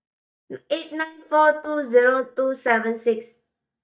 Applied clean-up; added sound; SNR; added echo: neural mask model DeepFilterNet 3.